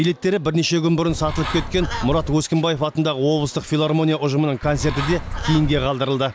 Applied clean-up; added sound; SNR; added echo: none; Bird; 6 dB; none.